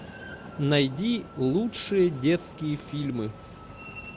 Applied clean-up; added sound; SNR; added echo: none; Train; 15 dB; none.